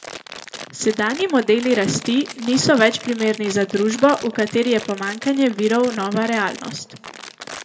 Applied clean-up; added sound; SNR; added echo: none; Crumpling, crinkling; 16 dB; reverberation time 0.2 s.